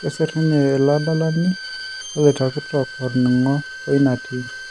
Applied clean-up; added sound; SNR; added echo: none; Bowed string instrument; 14 dB; none.